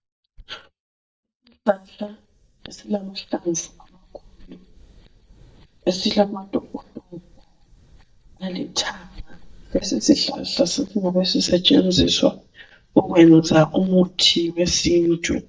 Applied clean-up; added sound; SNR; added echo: neural mask model DeepFilterNet 3.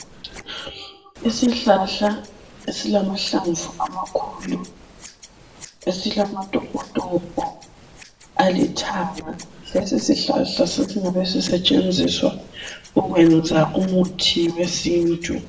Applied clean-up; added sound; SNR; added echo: neural separator model SepFormer DNS4.